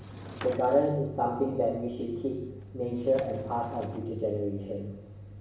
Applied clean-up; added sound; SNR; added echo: none; Sliding door / Wood; 19 dB; reverberation time 0.6 s.